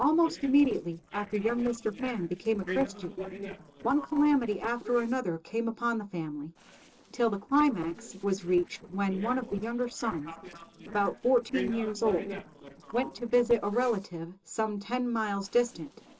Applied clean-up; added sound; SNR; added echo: neural separator model SepFormer DNS4.